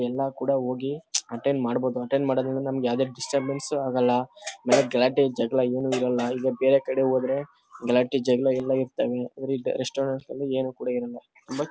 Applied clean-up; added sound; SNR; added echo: none; none; none; none.